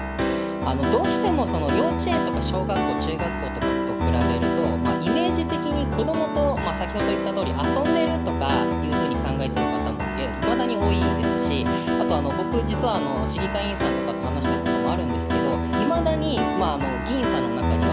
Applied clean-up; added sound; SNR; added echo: none; Piano; -4 dB; none.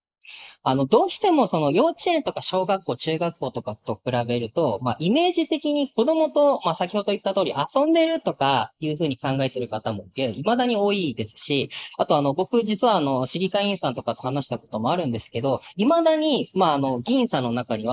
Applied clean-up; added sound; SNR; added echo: neural mask model Resemble Enhance denoiser.